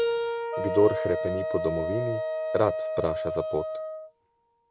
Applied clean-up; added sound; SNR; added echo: none; Wind instrument, woodwind instrument + Keyboard (musical); 1 dB; none.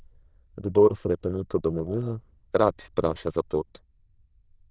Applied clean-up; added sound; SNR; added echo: neural diffusion model UNIVERSE++.